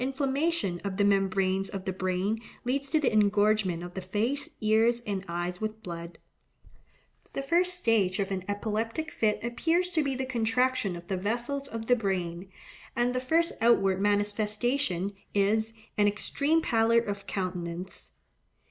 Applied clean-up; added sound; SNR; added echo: none; none; none; none.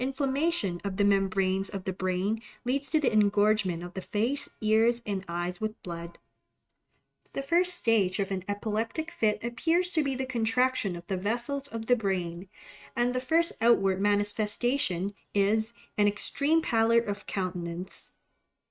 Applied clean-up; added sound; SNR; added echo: neural mask model RNNoise.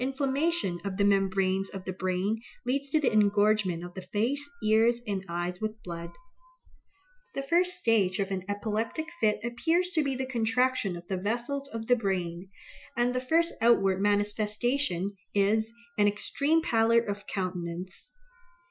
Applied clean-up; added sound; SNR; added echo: classical method Wiener filter.